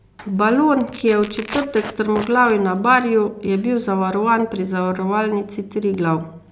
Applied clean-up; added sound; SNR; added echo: none; Tearing; 15 dB; none.